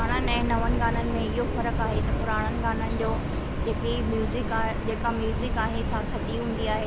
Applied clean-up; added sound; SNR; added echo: none; Subway, metro, underground; -3 dB; none.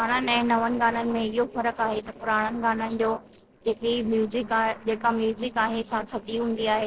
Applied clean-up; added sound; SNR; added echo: neural separator model SepFormer DNS4.